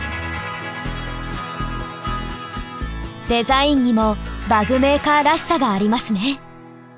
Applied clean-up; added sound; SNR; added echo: none; none; none; none.